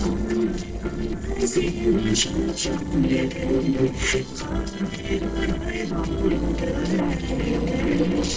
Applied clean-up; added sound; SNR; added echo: neural separator model SepFormer DNS4.